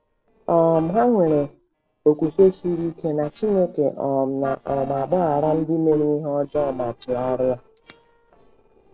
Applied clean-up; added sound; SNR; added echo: neural separator model SepFormer DNS4.